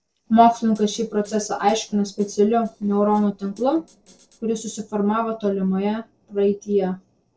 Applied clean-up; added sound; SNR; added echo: neural separator model SepFormer DNS4.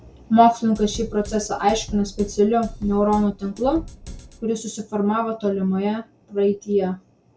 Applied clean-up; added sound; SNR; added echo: none; Drum kit; 15 dB; none.